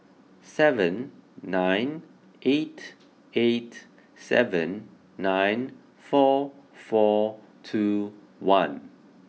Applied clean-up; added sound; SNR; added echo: none; none; none; none.